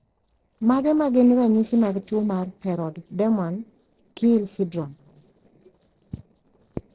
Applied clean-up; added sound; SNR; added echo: neural separator model SepFormer DNS4.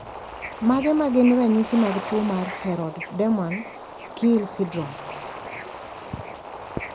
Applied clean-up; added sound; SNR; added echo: none; Bird / Ocean; 11 dB; none.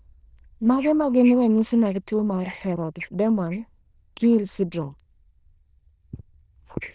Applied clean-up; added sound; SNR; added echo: neural diffusion model UNIVERSE++.